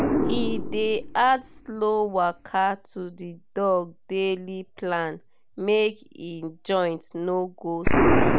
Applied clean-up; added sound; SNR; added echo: none; Explosion; 1 dB; none.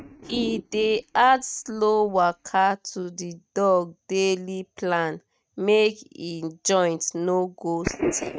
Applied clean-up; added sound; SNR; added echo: neural mask model RNNoise.